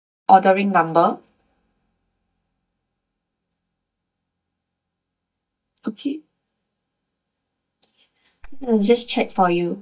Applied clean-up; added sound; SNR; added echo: neural mask model DeepFilterNet 3.